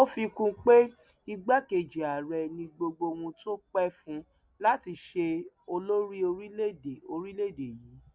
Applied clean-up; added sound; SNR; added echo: none; none; none; none.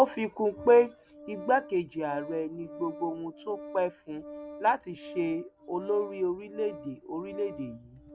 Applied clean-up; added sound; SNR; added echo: none; Organ; 15 dB; none.